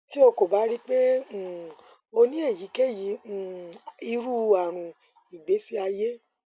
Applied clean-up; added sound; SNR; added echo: none; none; none; none.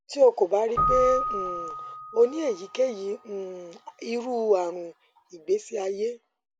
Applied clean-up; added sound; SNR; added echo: none; Keyboard (musical); 7 dB; none.